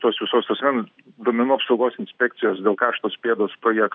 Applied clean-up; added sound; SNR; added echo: none; none; none; none.